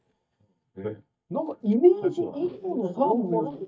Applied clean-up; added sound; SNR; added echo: neural mask model DeepFilterNet 3.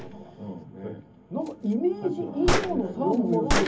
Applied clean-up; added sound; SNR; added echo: none; Gunshot, gunfire; 3 dB; reverberation time 0.3 s.